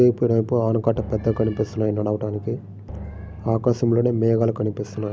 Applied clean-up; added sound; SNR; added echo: none; Drum; 18 dB; none.